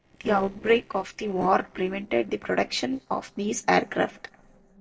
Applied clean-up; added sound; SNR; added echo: neural separator model SepFormer DNS4.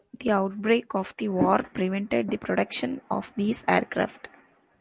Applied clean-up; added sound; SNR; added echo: none; none; none; none.